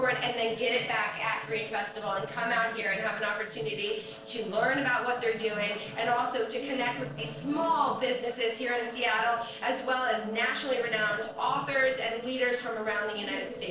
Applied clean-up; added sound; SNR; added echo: neural separator model SepFormer DNS4.